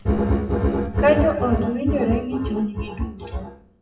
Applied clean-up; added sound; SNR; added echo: classical method WPE with log-MMSE.